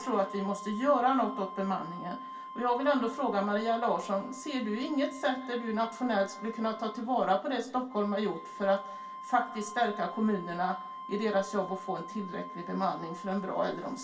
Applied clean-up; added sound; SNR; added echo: none; Wind instrument, woodwind instrument; 13 dB; reverberation time 0.2 s.